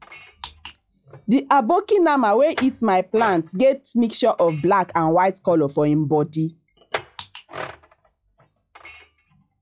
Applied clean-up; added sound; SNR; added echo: classical method log-MMSE.